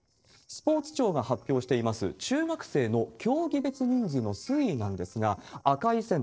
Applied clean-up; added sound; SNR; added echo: neural separator model SepFormer DNS4.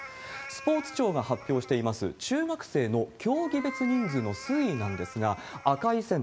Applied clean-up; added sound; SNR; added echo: none; Meow; 15 dB; none.